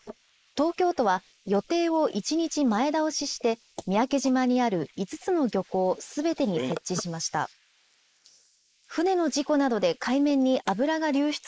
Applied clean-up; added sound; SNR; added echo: neural mask model Resemble Enhance denoiser.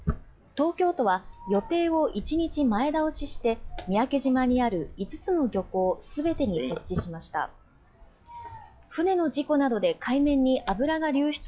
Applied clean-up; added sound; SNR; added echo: classical method log-MMSE.